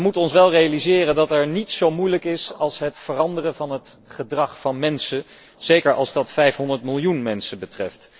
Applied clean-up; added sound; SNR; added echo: neural separator model SepFormer DNS4.